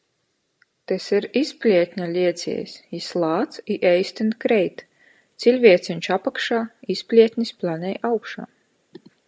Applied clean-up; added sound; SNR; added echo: none; none; none; none.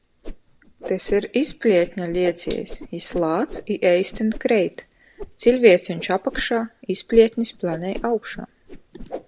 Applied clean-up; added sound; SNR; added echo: none; Whoosh, swoosh, swish; 15 dB; none.